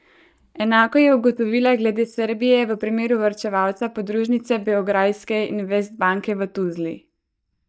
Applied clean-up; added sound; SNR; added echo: neural mask model DeepFilterNet 3.